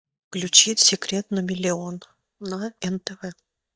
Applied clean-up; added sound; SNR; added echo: neural mask model DeepFilterNet 3.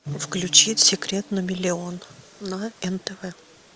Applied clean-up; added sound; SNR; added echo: none; Bowed string instrument; 16 dB; none.